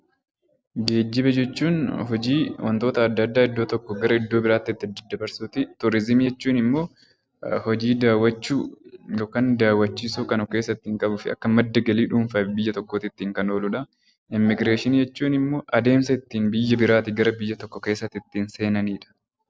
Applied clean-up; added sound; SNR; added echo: none; none; none; none.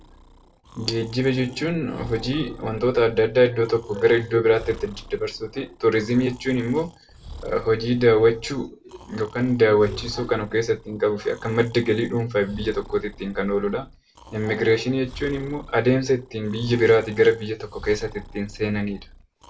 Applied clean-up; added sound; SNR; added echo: none; Breathing; 20 dB; reverberation time 0.2 s.